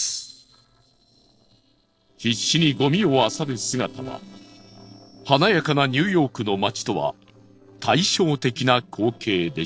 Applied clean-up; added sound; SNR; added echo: neural separator model SepFormer DNS4.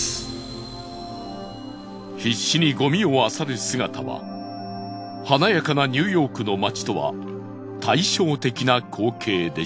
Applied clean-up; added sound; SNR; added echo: none; none; none; none.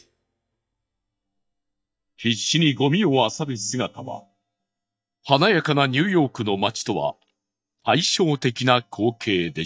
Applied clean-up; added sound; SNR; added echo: neural mask model DeepFilterNet 3.